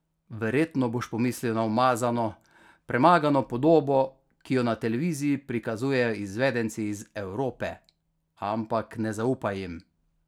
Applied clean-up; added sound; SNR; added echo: none; none; none; none.